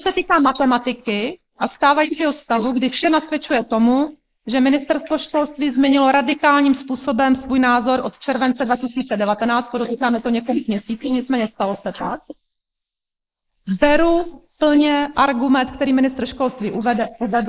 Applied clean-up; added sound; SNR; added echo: neural mask model Resemble Enhance denoiser.